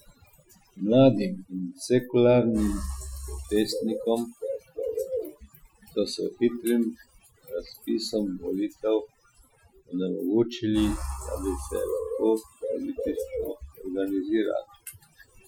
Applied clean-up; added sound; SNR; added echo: classical method Wiener filter.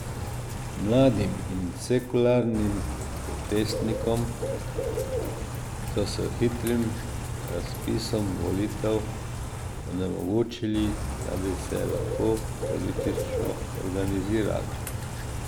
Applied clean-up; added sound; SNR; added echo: none; Bird / Rain; 3 dB; none.